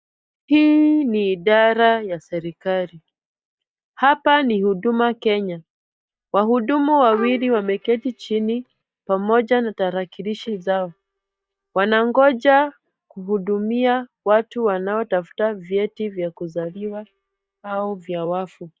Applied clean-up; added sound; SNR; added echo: neural mask model DeepFilterNet 3.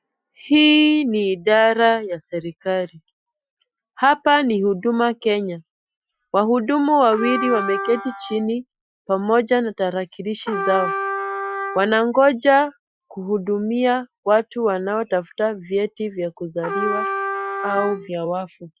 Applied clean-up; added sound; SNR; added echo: classical method Wiener filter.